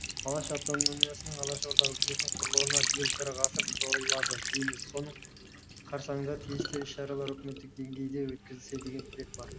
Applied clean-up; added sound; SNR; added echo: none; Trickle, dribble / Sink (filling or washing); -5 dB; none.